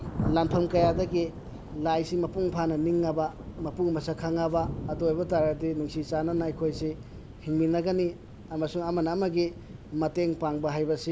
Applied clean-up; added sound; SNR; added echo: none; Thunder / Rain; 10 dB; none.